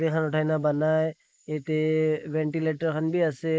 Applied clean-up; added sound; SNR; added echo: neural mask model Resemble Enhance denoiser.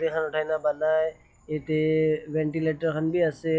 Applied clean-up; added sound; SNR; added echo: classical method log-MMSE.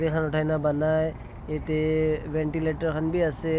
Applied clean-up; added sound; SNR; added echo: none; Insect / Frog; 13 dB; none.